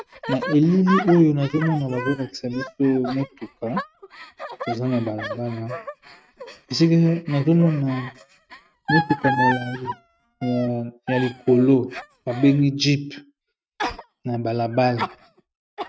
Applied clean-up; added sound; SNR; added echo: neural mask model RNNoise.